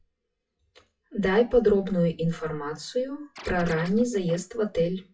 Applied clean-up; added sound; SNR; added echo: classical method WPE with log-MMSE.